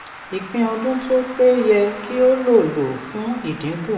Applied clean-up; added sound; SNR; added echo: none; Traffic noise, roadway noise; 16 dB; reverberation time 0.8 s.